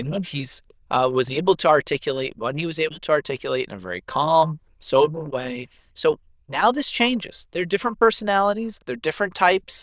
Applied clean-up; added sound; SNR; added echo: neural diffusion model UNIVERSE++.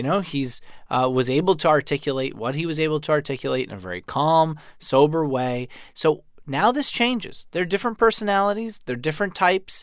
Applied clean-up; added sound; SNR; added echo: none; none; none; none.